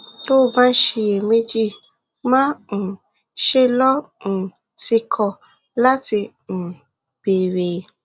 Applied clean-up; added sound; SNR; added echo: none; none; none; none.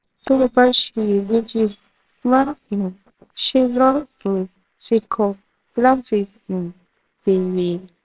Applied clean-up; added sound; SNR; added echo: neural separator model SepFormer WHAMR!.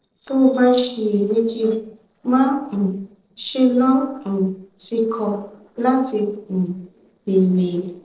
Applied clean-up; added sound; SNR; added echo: neural separator model SepFormer DNS4.